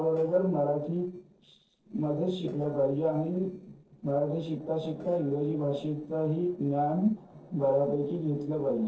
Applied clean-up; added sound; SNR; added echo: neural separator model SepFormer DNS4.